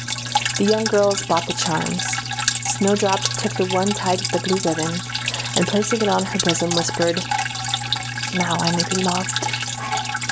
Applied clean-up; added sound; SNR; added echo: none; Drip; 2 dB; none.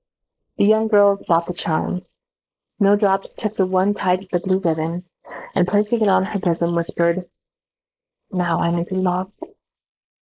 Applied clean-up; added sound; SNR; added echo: neural mask model Resemble Enhance denoiser.